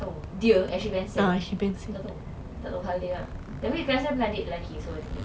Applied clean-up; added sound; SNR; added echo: none; Zipper (clothing); 15 dB; none.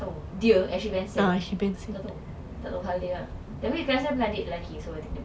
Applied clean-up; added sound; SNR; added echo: none; none; none; none.